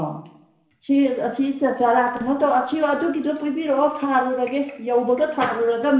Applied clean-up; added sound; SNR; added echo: none; none; none; reverberation time 0.8 s.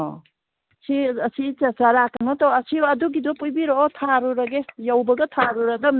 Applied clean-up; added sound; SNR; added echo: none; none; none; none.